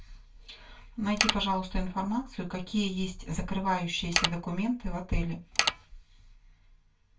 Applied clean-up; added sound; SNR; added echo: none; Mechanisms; -4 dB; reverberation time 0.2 s.